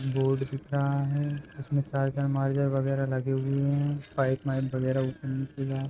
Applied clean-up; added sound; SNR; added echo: neural mask model RNNoise.